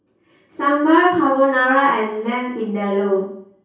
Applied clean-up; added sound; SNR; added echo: none; none; none; reverberation time 0.6 s.